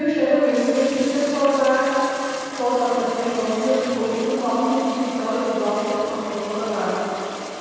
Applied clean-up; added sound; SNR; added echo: none; Toilet flush; 12 dB; reverberation time 2.2 s.